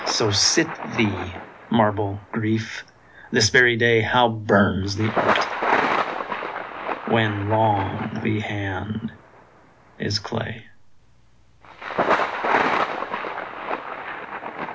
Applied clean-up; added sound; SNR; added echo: none; Thunder; 4 dB; none.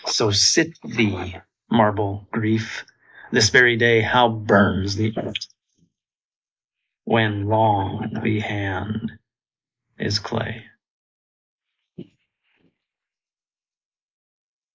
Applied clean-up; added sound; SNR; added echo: neural mask model Resemble Enhance denoiser.